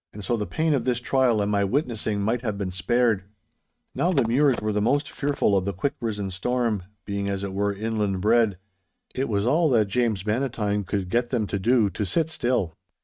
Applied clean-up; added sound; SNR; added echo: neural mask model RNNoise.